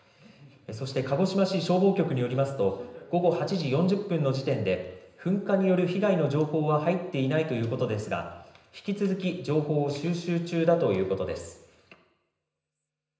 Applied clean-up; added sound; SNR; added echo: none; none; none; reverberation time 0.9 s.